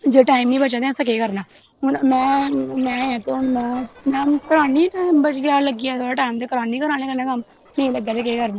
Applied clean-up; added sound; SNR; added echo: neural separator model SepFormer DNS4.